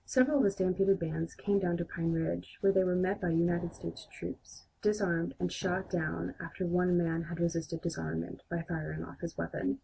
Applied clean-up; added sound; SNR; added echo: none; Explosion; 20 dB; none.